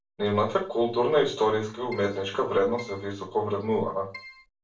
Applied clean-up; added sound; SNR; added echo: none; Keyboard (musical); 17 dB; reverberation time 0.3 s.